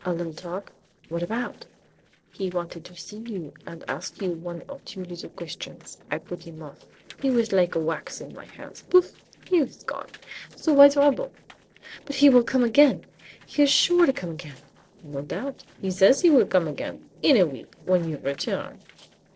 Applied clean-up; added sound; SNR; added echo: neural separator model SepFormer DNS4.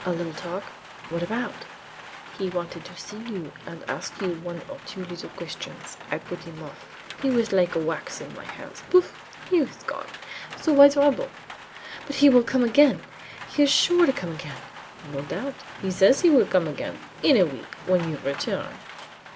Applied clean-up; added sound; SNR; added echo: none; Rain; 17 dB; none.